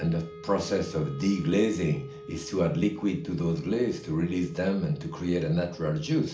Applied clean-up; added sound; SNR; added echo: none; Wind instrument, woodwind instrument; 18 dB; reverberation time 0.4 s.